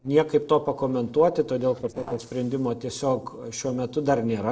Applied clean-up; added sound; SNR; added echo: neural separator model SepFormer DNS4.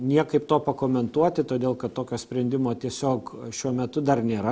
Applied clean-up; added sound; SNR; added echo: none; none; none; none.